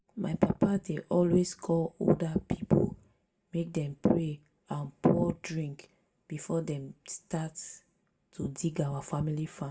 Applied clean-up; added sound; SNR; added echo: none; none; none; reverberation time 0.2 s.